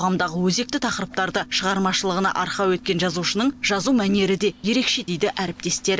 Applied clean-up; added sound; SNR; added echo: none; none; none; none.